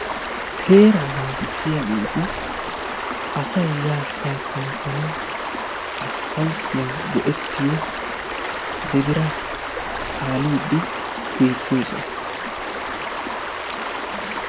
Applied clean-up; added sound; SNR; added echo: none; Stream; 4 dB; none.